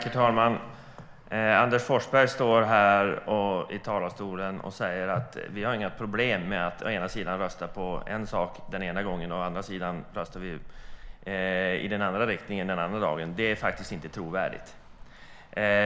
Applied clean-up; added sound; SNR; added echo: none; Motor vehicle (road); 16 dB; none.